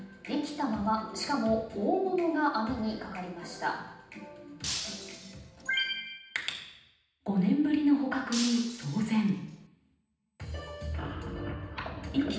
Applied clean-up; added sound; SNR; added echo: none; Shatter; 9 dB; reverberation time 0.9 s.